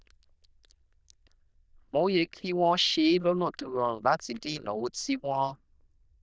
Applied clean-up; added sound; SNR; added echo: neural diffusion model UNIVERSE++.